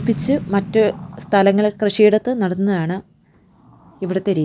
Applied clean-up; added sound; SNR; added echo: none; Boom; 15 dB; none.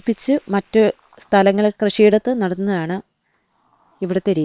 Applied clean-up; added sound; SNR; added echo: neural separator model SepFormer WHAM!.